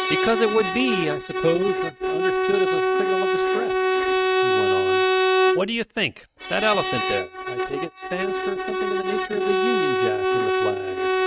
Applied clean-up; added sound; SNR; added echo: neural mask model RNNoise.